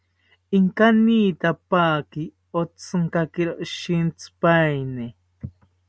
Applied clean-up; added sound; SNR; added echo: none; none; none; none.